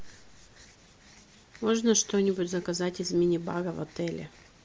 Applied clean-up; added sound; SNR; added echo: none; none; none; none.